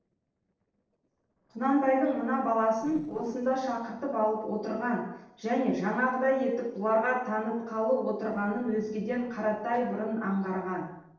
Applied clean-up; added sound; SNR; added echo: neural separator model SepFormer DNS4.